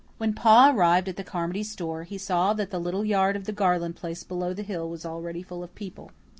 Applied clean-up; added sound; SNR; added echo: none; none; none; none.